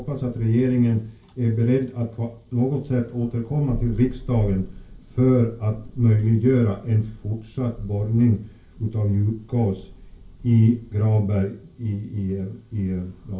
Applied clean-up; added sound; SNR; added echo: none; Thunder; 17 dB; reverberation time 0.3 s.